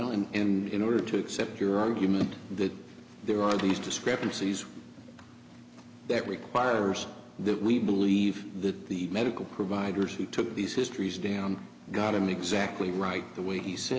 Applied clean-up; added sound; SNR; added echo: none; none; none; none.